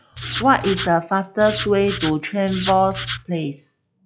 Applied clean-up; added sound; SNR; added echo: classical method log-MMSE.